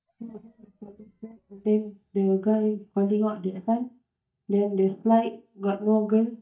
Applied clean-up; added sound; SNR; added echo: neural mask model DeepFilterNet 3.